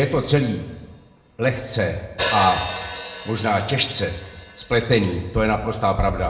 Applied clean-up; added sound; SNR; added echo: none; Hi-hat; 11 dB; reverberation time 0.8 s.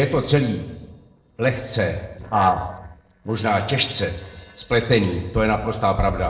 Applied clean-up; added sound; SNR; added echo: neural separator model SepFormer DNS4.